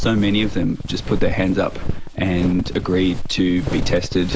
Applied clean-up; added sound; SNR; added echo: none; Walk, footsteps; 4 dB; none.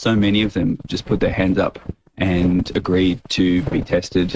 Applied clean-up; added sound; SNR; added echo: neural mask model RNNoise.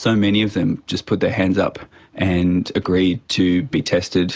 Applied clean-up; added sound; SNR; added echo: none; none; none; none.